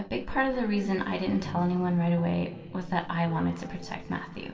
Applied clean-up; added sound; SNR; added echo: none; none; none; reverberation time 2.5 s.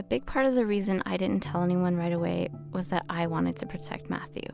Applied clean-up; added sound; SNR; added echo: none; none; none; none.